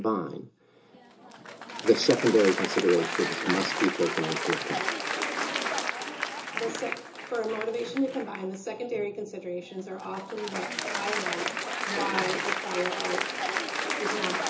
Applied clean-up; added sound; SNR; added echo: none; Applause; 2 dB; reverberation time 0.2 s.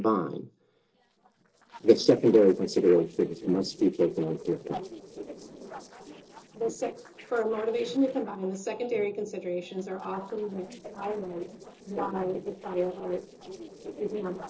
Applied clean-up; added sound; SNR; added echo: neural separator model SepFormer DNS4.